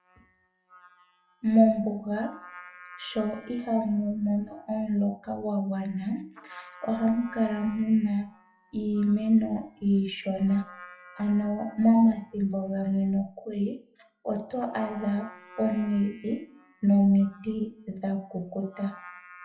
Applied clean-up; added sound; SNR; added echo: classical method WPE with log-MMSE.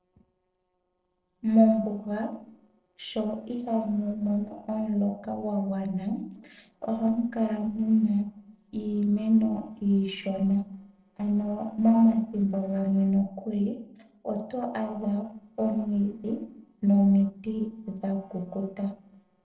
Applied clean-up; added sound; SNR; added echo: neural separator model SepFormer DNS4.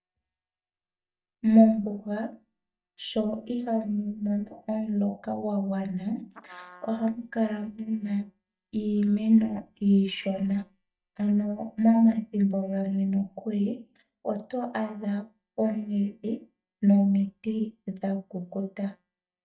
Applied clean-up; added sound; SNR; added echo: neural mask model DeepFilterNet 3.